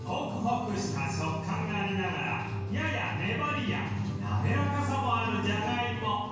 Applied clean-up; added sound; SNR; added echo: none; none; none; reverberation time 1.0 s.